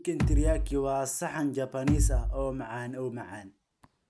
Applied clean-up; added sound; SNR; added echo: none; Bass drum; -3 dB; none.